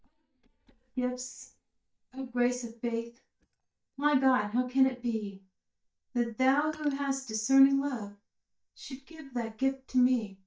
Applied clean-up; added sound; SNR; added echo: neural mask model DeepFilterNet 3.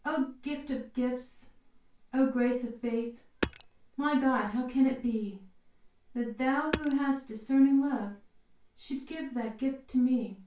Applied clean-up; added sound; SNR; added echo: none; Hammer; 12 dB; reverberation time 0.3 s.